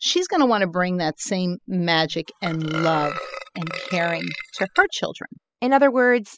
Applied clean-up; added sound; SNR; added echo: classical method spectral subtraction.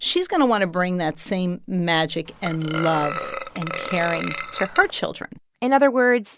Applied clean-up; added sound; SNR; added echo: none; Burping, eructation; 8 dB; none.